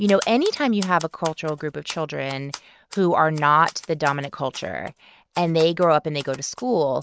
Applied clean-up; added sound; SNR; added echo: neural mask model RNNoise.